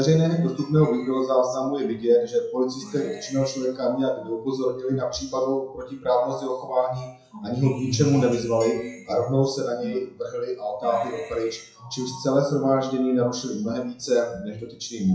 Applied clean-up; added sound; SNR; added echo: classical method WPE with log-MMSE.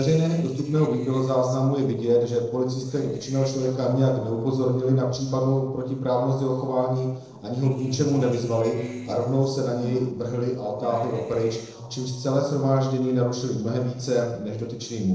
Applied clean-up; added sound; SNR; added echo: neural separator model SepFormer DNS4.